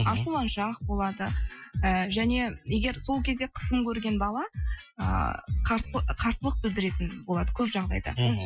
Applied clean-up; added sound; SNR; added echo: classical method Wiener filter.